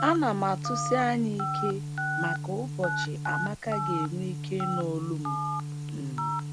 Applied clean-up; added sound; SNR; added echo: none; Telephone + Organ; 0 dB; none.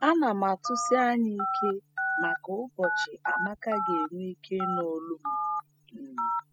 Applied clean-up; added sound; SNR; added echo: classical method spectral subtraction.